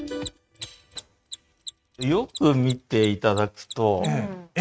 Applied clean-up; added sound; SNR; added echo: neural mask model RNNoise.